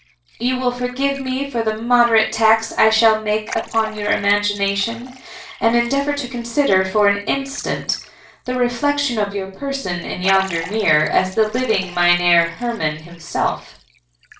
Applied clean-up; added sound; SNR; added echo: neural separator model SepFormer DNS4.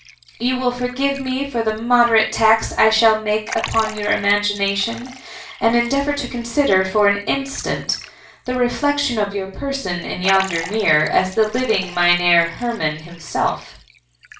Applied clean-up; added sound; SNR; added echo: none; Liquid; 18 dB; reverberation time 0.3 s.